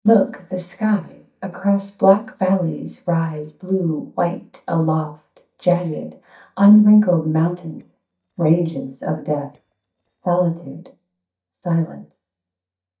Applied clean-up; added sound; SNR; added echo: neural mask model DeepFilterNet 3.